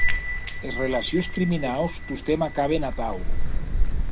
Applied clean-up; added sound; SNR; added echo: none; Wind + Door / Bell; -4 dB; none.